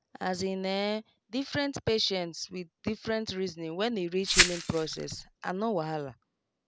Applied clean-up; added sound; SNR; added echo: none; Glass; -3 dB; none.